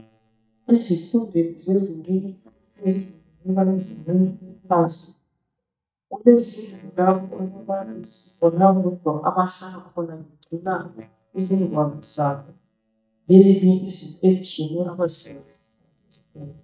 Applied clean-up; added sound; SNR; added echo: neural mask model DeepFilterNet 3.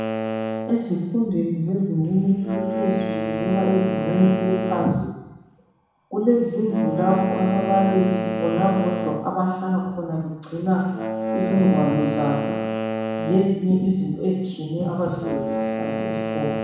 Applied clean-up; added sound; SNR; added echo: none; Wind instrument, woodwind instrument; 5 dB; reverberation time 1.1 s.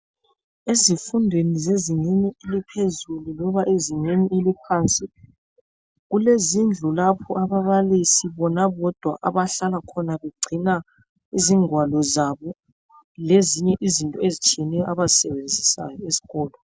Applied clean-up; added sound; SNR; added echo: none; none; none; none.